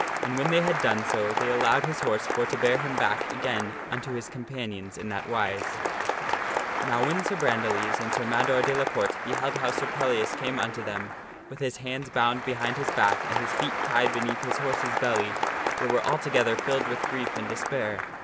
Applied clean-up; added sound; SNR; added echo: none; Applause; 1 dB; none.